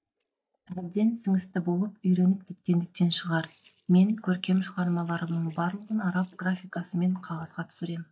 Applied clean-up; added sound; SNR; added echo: neural mask model DeepFilterNet 3.